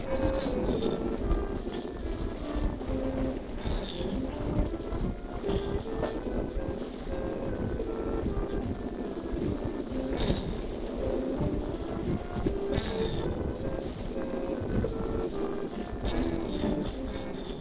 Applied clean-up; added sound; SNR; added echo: neural separator model SepFormer DNS4.